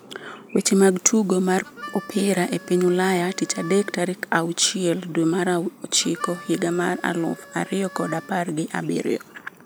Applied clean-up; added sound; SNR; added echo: none; Harmonica; 19 dB; none.